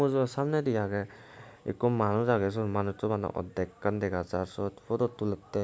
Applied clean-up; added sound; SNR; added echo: none; none; none; none.